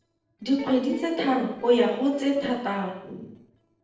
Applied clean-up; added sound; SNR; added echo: neural separator model SepFormer DNS4.